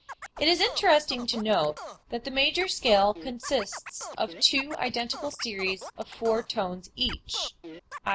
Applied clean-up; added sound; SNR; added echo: none; Scratching (performance technique); 15 dB; none.